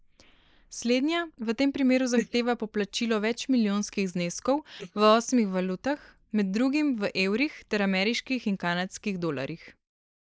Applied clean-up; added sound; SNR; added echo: neural mask model Resemble Enhance denoiser.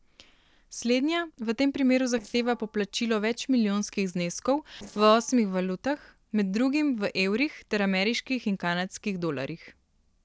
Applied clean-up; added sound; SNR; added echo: neural separator model SepFormer DNS4.